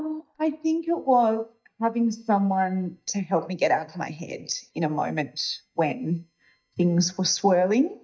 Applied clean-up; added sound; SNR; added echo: neural mask model DeepFilterNet 3.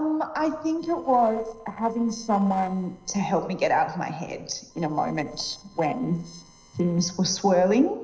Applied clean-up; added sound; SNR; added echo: neural separator model SepFormer DNS4.